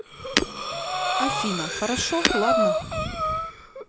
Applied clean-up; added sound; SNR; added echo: none; Breathing + Shatter; -4 dB; none.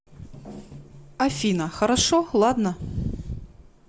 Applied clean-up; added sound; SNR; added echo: none; none; none; none.